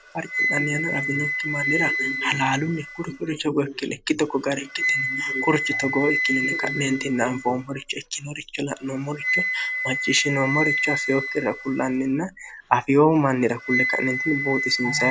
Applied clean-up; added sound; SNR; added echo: none; Wind instrument, woodwind instrument; 3 dB; none.